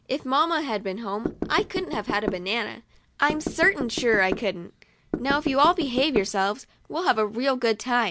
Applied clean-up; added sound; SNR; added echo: none; Knock / Wood; 7 dB; none.